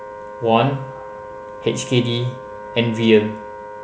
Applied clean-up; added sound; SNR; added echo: none; Wind instrument, woodwind instrument; 13 dB; none.